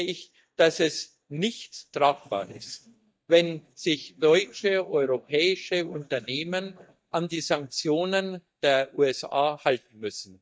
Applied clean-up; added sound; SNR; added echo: neural mask model DeepFilterNet 3.